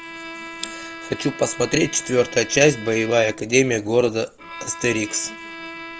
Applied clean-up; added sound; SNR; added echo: none; Bowed string instrument; 14 dB; none.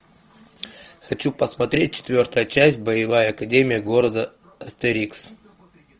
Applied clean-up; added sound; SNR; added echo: none; none; none; none.